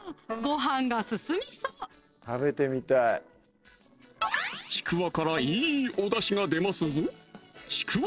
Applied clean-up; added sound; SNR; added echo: neural separator model SepFormer DNS4.